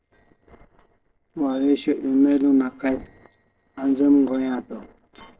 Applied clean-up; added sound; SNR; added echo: neural separator model SepFormer DNS4.